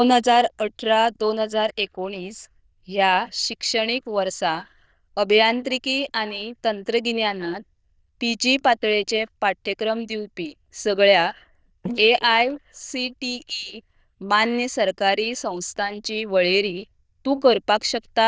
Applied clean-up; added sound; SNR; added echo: neural diffusion model UNIVERSE++.